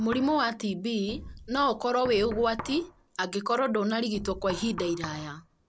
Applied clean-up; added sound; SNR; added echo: none; Explosion + Knock; 15 dB; none.